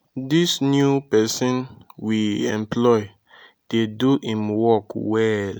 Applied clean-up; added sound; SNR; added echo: none; none; none; none.